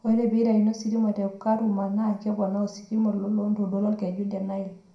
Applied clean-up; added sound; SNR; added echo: none; none; none; reverberation time 0.5 s.